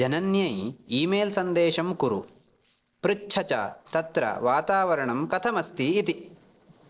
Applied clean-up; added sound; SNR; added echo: neural separator model SepFormer DNS4.